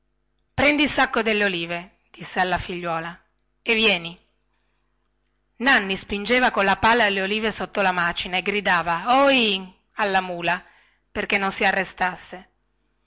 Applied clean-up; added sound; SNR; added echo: none; none; none; none.